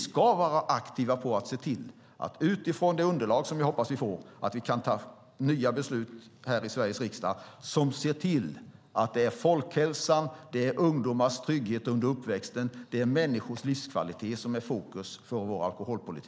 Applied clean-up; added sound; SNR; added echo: none; none; none; none.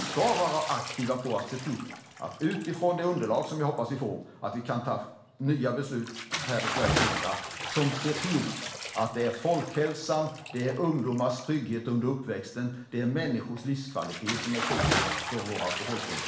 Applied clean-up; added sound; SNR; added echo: none; Bathtub (filling or washing) / Splash, splatter; 5 dB; reverberation time 0.5 s.